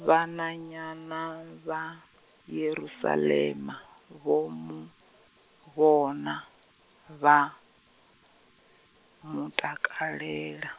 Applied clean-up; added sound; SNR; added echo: none; none; none; none.